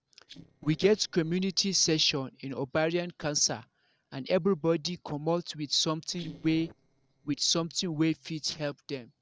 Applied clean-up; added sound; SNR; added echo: neural separator model SepFormer DNS4.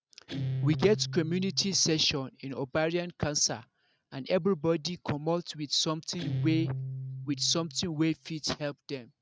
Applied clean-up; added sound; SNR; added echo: neural mask model RNNoise.